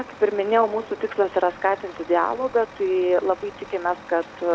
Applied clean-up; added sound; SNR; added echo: none; Truck; 19 dB; none.